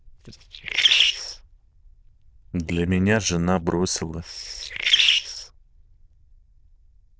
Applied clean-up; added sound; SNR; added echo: neural diffusion model UNIVERSE++.